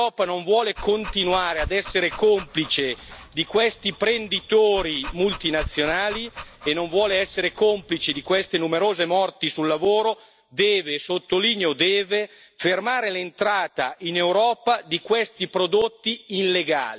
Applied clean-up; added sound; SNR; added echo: none; Dog; 16 dB; none.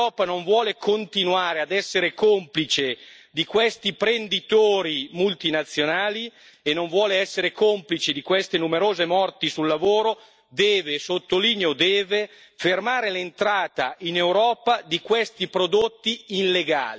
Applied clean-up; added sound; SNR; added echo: none; none; none; none.